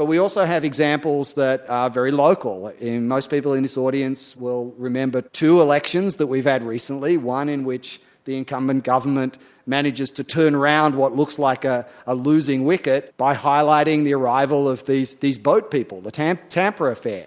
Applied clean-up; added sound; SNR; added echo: none; none; none; none.